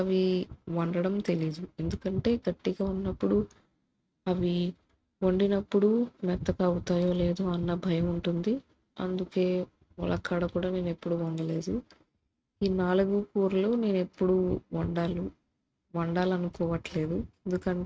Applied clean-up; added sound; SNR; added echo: neural mask model RNNoise.